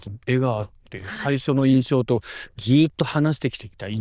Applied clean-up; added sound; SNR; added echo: neural diffusion model UNIVERSE++.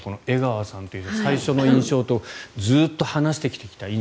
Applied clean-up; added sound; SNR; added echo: none; Cough; 6 dB; none.